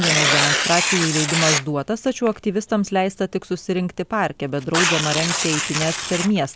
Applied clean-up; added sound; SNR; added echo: none; Tearing; 1 dB; none.